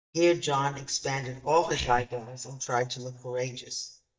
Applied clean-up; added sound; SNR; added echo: neural mask model DeepFilterNet 3.